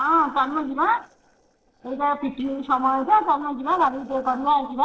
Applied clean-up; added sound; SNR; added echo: neural separator model SepFormer DNS4.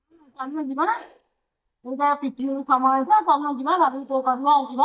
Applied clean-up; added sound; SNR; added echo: neural mask model DeepFilterNet 3.